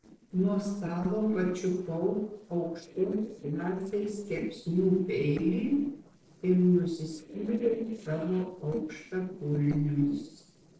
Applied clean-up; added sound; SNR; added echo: neural separator model SepFormer DNS4.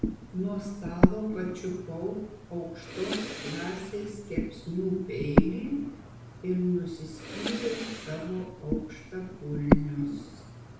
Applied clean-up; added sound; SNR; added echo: none; Breathing; -2 dB; reverberation time 0.7 s.